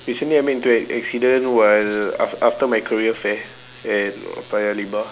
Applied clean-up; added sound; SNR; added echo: none; none; none; none.